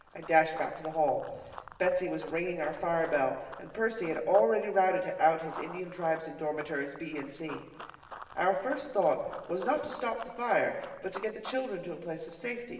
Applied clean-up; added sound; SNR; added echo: none; Run; 17 dB; reverberation time 1.1 s.